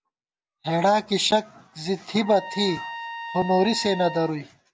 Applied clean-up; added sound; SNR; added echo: none; Trumpet; 13 dB; none.